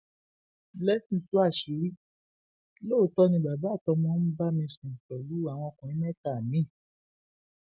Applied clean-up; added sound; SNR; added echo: none; none; none; none.